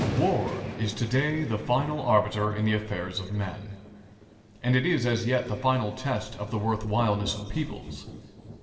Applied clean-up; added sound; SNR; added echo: none; Thunder; 11 dB; reverberation time 2.2 s.